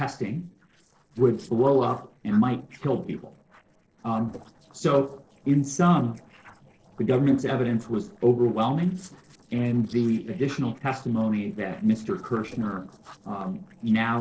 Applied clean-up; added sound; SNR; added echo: neural separator model SepFormer DNS4.